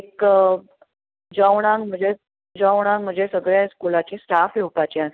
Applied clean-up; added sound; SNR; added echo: none; none; none; none.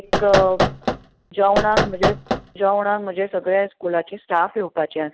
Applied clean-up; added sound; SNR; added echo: none; Knock; 1 dB; none.